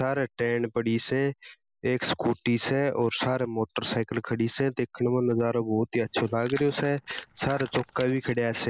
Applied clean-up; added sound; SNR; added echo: neural mask model Resemble Enhance denoiser.